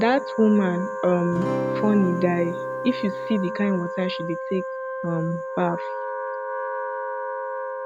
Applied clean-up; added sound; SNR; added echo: none; Acoustic guitar / Strum + Wind instrument, woodwind instrument; 4 dB; none.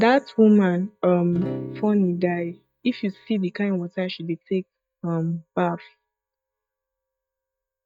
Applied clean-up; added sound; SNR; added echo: neural mask model DeepFilterNet 3.